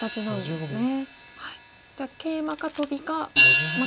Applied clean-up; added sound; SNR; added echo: none; Hi-hat; -4 dB; none.